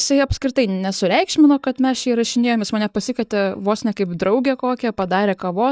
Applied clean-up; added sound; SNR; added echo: neural mask model DeepFilterNet 3.